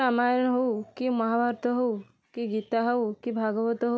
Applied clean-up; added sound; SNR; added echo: none; none; none; none.